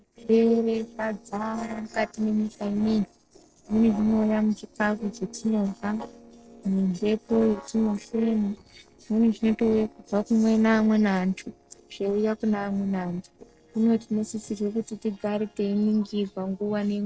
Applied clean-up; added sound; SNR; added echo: neural separator model SepFormer DNS4.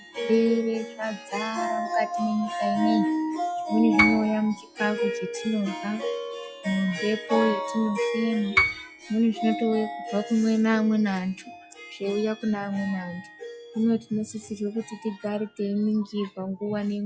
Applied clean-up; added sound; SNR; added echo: classical method log-MMSE.